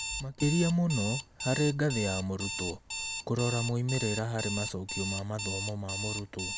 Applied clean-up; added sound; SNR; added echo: none; Alarm; 6 dB; none.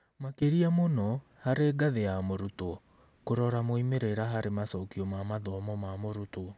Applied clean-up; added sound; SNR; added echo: none; none; none; none.